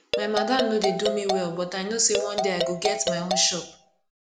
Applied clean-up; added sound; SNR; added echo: none; Marimba, xylophone; 2 dB; none.